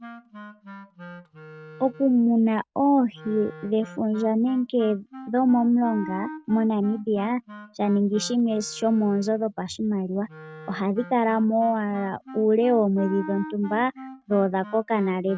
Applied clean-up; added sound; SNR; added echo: neural mask model RNNoise.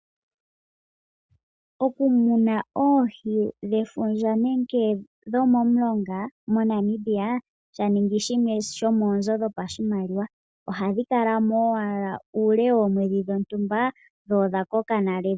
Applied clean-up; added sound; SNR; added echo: none; none; none; none.